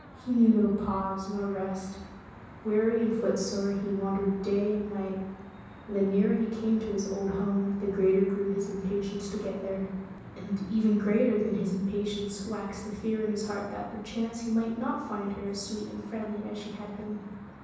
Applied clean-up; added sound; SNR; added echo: none; Traffic noise, roadway noise; 19 dB; reverberation time 1.1 s.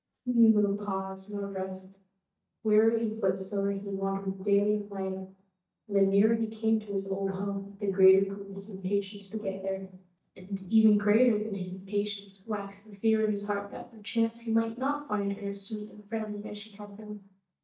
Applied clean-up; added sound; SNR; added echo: neural mask model DeepFilterNet 3.